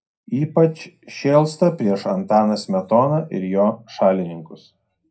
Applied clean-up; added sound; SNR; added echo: none; none; none; reverberation time 0.2 s.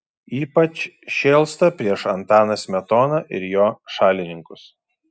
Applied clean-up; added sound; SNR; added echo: none; none; none; none.